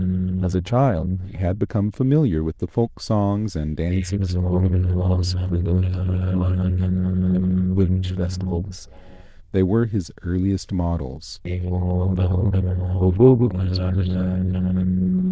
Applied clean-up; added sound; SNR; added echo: neural diffusion model UNIVERSE++.